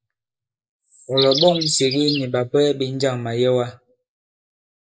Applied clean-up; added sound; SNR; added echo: neural mask model Resemble Enhance denoiser.